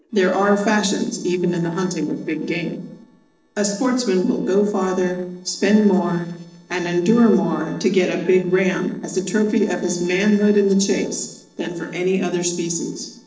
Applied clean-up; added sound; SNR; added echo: neural separator model SepFormer DNS4.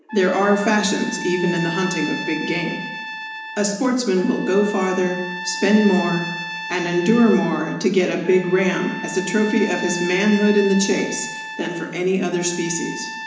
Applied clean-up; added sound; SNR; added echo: none; Trumpet; 11 dB; reverberation time 1.0 s.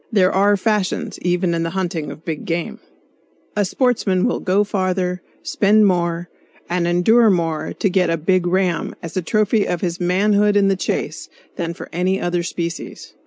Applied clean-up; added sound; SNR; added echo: none; none; none; none.